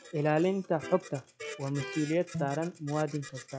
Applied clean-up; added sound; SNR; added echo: classical method log-MMSE.